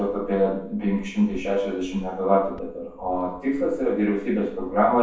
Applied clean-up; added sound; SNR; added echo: none; Cricket; 18 dB; reverberation time 0.6 s.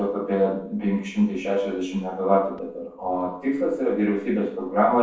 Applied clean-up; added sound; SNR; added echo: neural separator model SepFormer DNS4.